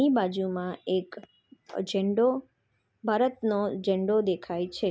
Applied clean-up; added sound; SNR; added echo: none; none; none; none.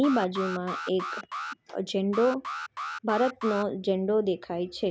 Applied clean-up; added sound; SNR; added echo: none; Alarm; 8 dB; none.